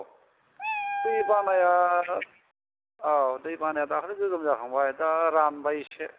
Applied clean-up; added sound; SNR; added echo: none; Meow; 8 dB; none.